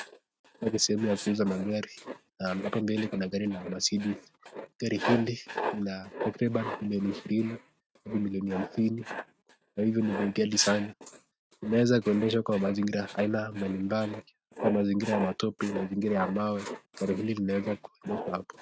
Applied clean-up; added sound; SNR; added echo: neural mask model RNNoise.